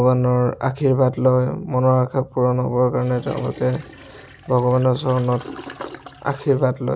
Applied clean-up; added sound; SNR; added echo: none; Toilet flush; 18 dB; none.